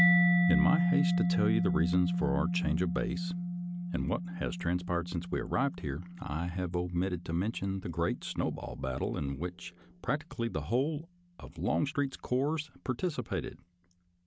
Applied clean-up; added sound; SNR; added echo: none; Mallet percussion; 1 dB; none.